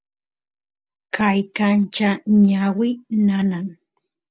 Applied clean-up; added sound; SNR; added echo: none; none; none; none.